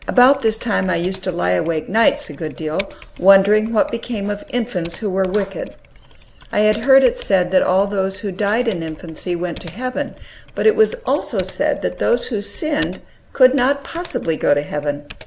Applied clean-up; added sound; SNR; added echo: none; Typing; 20 dB; none.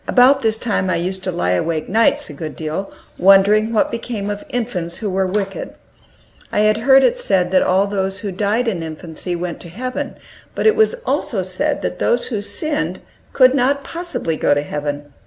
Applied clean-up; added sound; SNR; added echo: none; none; none; none.